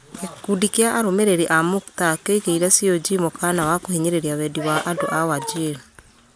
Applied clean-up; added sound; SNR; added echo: none; none; none; none.